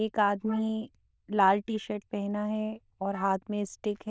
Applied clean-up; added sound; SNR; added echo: neural diffusion model UNIVERSE++.